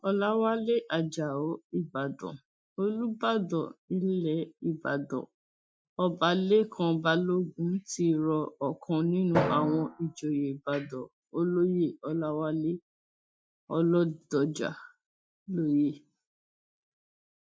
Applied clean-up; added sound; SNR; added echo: classical method Wiener filter.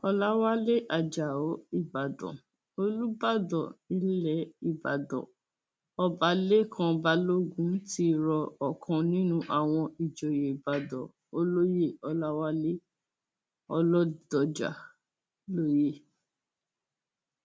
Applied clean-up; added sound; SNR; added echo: none; none; none; none.